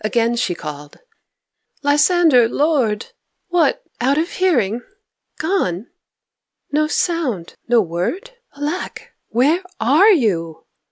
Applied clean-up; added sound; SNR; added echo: none; none; none; none.